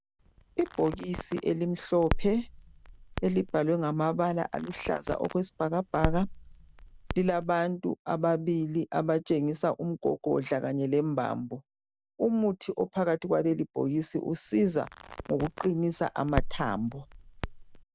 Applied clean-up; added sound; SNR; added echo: none; Crackle; 8 dB; none.